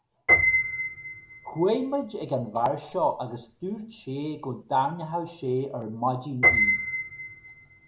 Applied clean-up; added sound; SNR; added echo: none; Piano; -1 dB; none.